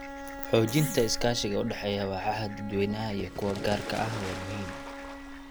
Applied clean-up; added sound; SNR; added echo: none; Bowed string instrument + Fowl; 8 dB; none.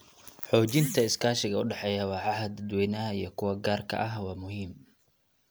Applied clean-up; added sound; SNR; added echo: none; none; none; none.